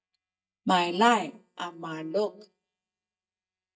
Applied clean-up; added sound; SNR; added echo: neural mask model DeepFilterNet 3.